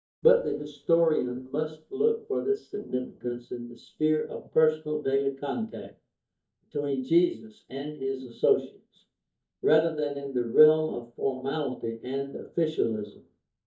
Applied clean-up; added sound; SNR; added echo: neural mask model DeepFilterNet 3.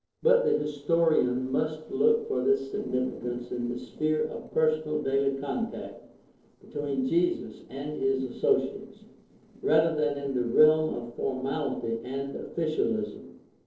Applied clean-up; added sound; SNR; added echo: neural separator model SepFormer DNS4.